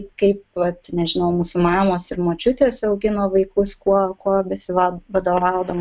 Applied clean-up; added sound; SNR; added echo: none; none; none; none.